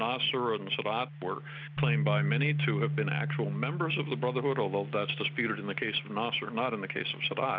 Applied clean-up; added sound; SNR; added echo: none; Bass guitar; 3 dB; none.